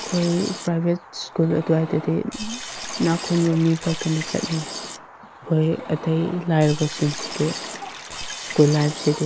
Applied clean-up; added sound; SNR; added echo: none; Liquid; 11 dB; none.